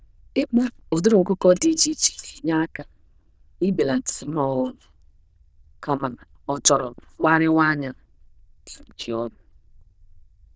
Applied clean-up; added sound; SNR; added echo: neural diffusion model UNIVERSE++.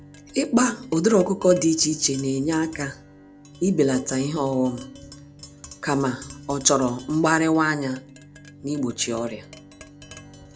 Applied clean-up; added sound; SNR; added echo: none; Bowed string instrument + Tap; 20 dB; none.